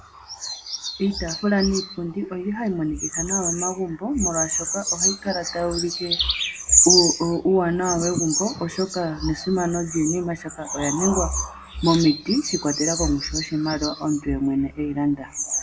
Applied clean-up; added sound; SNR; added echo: none; Bird vocalization, bird call, bird song; 3 dB; reverberation time 0.3 s.